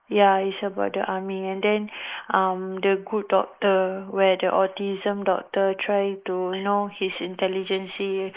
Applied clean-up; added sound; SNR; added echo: neural mask model Resemble Enhance denoiser.